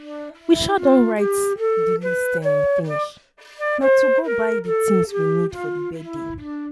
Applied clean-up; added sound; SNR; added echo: none; Wind instrument, woodwind instrument; -2 dB; none.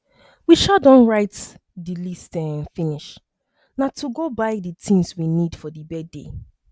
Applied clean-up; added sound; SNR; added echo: none; none; none; none.